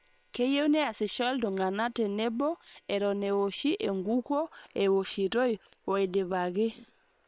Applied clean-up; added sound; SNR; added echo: neural separator model SepFormer WHAM!.